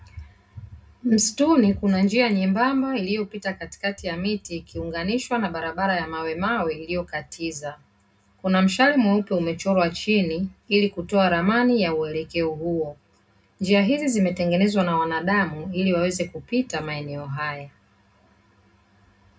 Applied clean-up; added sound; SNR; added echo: none; none; none; reverberation time 0.2 s.